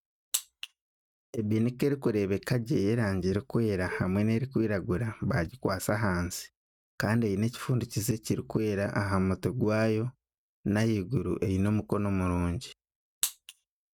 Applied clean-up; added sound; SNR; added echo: neural mask model RNNoise.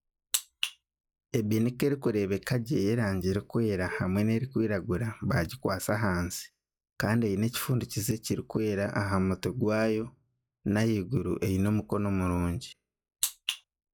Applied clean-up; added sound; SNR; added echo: classical method log-MMSE.